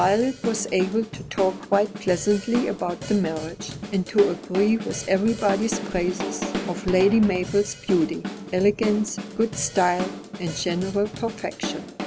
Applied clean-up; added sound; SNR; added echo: none; Drum kit; 9 dB; none.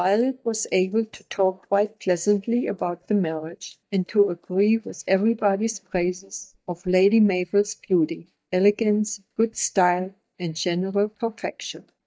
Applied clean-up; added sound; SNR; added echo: neural mask model DeepFilterNet 3.